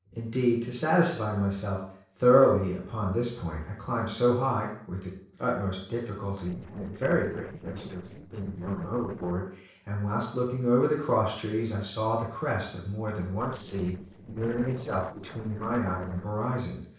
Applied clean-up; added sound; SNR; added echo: neural separator model SepFormer DNS4.